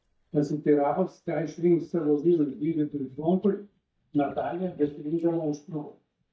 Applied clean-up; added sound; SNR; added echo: neural mask model DeepFilterNet 3.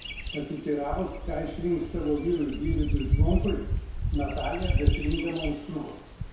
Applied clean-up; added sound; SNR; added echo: none; Bird vocalization, bird call, bird song; -2 dB; reverberation time 0.7 s.